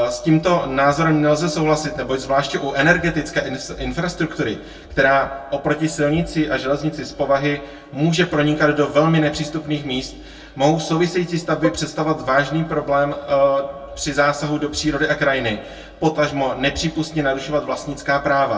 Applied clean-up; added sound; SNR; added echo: none; Bowed string instrument; 9 dB; reverberation time 0.1 s.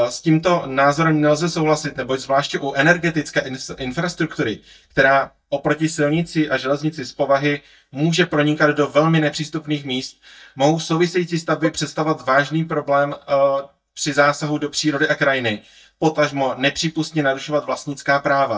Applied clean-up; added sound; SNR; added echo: neural mask model DeepFilterNet 3.